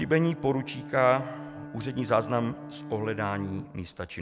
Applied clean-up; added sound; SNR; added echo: none; Bowed string instrument; 13 dB; none.